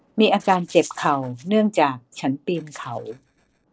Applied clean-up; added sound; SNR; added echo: neural separator model SepFormer DNS4.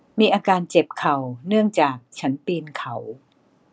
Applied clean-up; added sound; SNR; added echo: none; none; none; none.